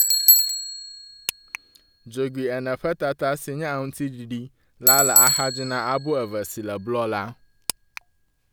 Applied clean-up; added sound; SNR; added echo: none; Bicycle; -3 dB; none.